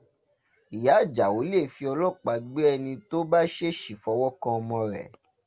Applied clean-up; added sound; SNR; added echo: none; none; none; none.